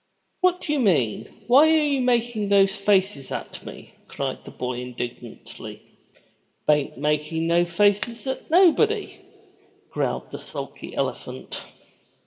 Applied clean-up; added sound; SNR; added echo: none; none; none; reverberation time 0.8 s.